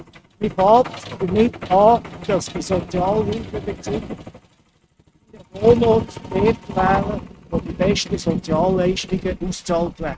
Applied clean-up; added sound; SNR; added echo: neural mask model RNNoise.